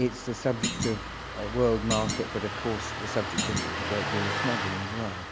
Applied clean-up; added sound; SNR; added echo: none; Engine starting + Thump, thud; 2 dB; none.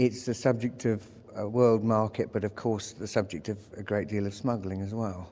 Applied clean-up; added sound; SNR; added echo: none; none; none; none.